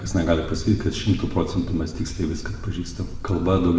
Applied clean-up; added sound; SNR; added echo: none; Buzz; 10 dB; reverberation time 0.9 s.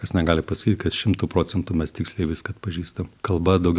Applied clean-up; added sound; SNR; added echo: none; none; none; none.